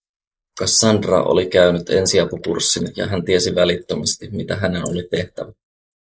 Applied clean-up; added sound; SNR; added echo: neural mask model Resemble Enhance denoiser.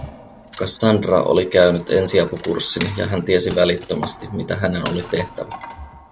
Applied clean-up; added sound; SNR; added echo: none; Wood; 15 dB; none.